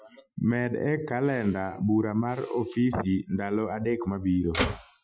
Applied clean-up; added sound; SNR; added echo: classical method Wiener filter.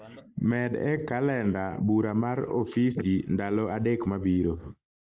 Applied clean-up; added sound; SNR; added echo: neural mask model Resemble Enhance denoiser.